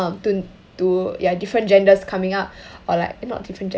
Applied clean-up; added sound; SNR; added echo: none; none; none; none.